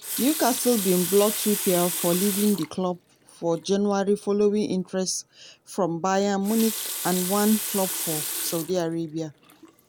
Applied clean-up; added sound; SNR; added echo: none; Water tap, faucet; 8 dB; none.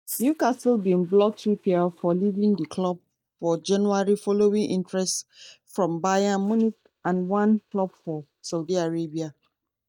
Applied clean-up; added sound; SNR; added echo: neural mask model DeepFilterNet 3.